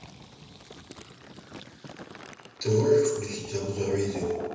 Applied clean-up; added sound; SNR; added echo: none; Fill (with liquid); 13 dB; reverberation time 1.1 s.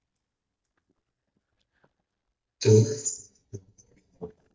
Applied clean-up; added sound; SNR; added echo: neural mask model DeepFilterNet 3.